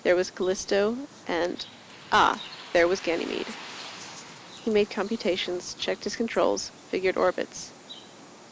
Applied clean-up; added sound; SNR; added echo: none; Bird; 17 dB; none.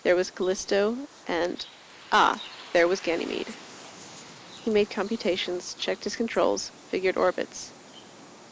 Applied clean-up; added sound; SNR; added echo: neural mask model Resemble Enhance denoiser.